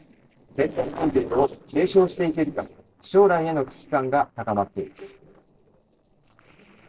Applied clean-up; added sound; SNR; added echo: neural separator model SepFormer DNS4.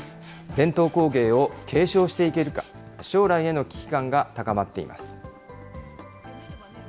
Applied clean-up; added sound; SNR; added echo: none; none; none; none.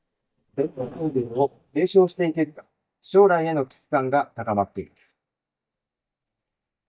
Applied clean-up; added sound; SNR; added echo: neural mask model DeepFilterNet 3.